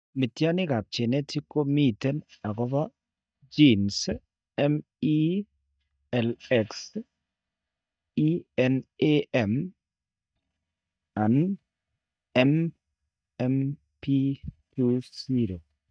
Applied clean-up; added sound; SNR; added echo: neural mask model DeepFilterNet 3.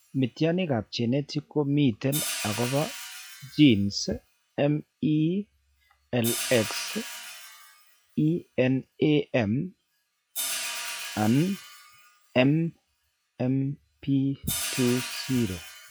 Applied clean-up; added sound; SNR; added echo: classical method log-MMSE.